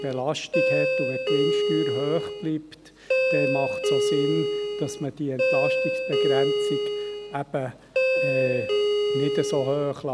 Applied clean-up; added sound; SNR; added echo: none; Doorbell; -4 dB; none.